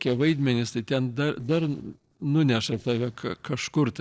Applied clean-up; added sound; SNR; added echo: neural separator model SepFormer DNS4.